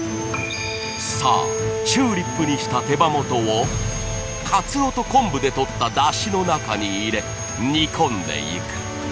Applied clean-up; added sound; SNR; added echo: none; Sawing; 13 dB; none.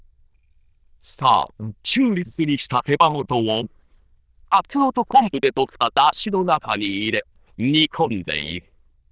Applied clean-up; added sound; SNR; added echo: neural diffusion model UNIVERSE++.